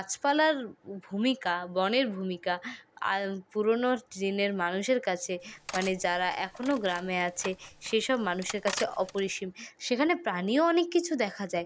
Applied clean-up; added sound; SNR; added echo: none; Cutlery, silverware; 14 dB; none.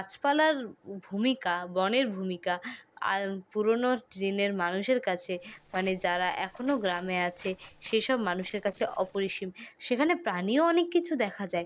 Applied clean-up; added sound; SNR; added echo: neural separator model SepFormer DNS4.